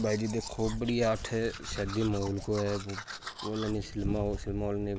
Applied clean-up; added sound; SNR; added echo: none; Domestic sounds, home sounds; 14 dB; none.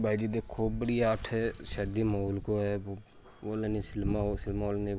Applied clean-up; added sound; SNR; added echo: none; none; none; none.